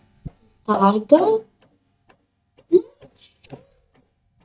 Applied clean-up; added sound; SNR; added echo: neural mask model DeepFilterNet 3.